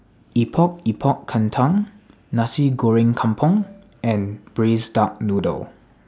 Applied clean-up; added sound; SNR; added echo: none; none; none; none.